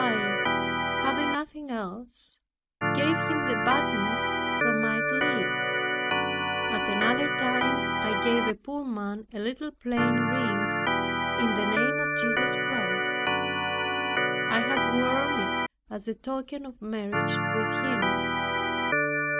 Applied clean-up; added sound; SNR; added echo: none; Organ; -4 dB; none.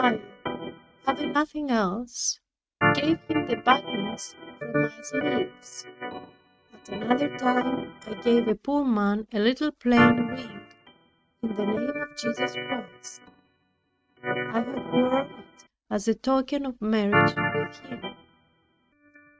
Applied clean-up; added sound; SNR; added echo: neural mask model RNNoise.